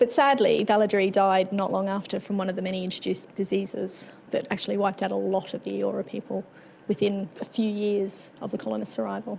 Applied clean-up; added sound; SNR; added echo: none; none; none; none.